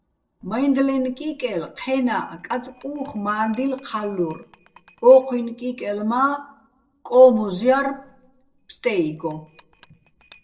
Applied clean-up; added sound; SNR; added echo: neural separator model SepFormer DNS4.